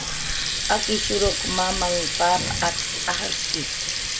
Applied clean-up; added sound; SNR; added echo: none; Water tap, faucet; -1 dB; none.